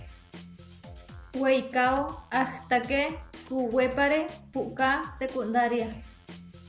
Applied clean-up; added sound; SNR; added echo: none; Drum kit; 17 dB; none.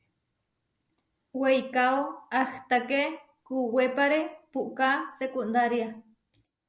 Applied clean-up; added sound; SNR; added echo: none; none; none; none.